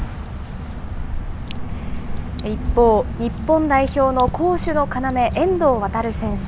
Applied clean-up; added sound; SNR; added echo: none; Drip / Water; 5 dB; none.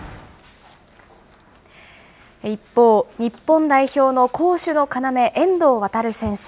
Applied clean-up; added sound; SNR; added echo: none; none; none; none.